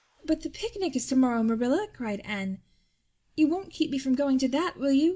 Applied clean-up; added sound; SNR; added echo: neural mask model Resemble Enhance denoiser.